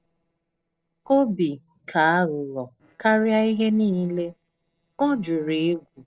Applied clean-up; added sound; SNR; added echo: neural separator model SepFormer DNS4.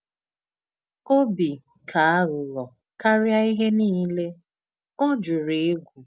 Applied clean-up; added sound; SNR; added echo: none; none; none; none.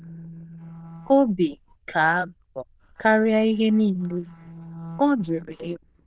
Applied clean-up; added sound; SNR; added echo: neural diffusion model UNIVERSE++.